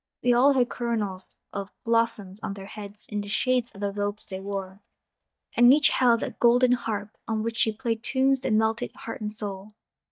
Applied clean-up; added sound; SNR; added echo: neural mask model DeepFilterNet 3.